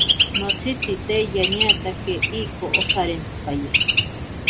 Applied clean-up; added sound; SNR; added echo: none; Bird; -4 dB; none.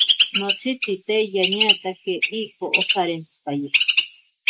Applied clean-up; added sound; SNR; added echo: neural mask model Resemble Enhance denoiser.